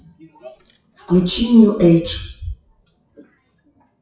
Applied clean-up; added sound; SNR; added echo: classical method WPE with log-MMSE.